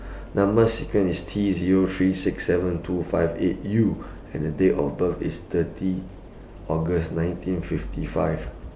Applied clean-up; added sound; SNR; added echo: none; none; none; none.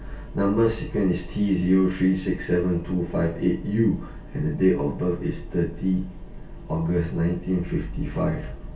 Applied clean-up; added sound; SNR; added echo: none; none; none; reverberation time 0.2 s.